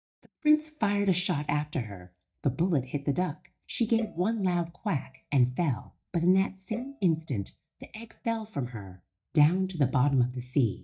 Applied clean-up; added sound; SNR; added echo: neural mask model DeepFilterNet 3.